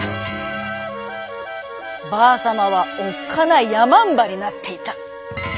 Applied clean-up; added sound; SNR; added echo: none; none; none; none.